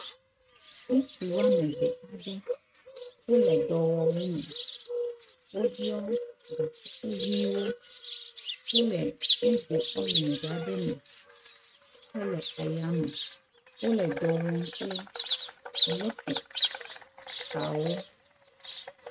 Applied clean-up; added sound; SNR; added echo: neural mask model RNNoise.